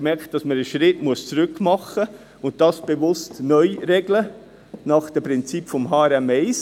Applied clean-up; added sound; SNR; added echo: none; none; none; none.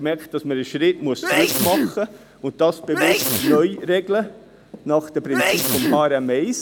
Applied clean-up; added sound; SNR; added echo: none; Sneeze; 1 dB; none.